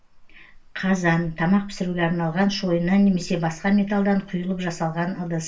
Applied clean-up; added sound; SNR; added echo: none; Rain; 19 dB; reverberation time 0.2 s.